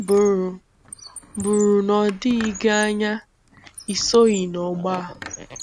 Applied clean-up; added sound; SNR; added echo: none; Squeak; 17 dB; none.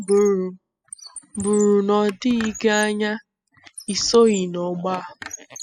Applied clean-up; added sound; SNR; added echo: classical method spectral subtraction.